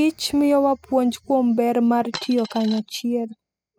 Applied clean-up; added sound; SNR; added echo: classical method spectral subtraction.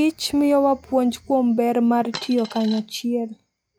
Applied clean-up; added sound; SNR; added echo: classical method log-MMSE.